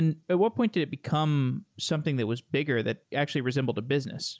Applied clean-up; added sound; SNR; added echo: none; none; none; none.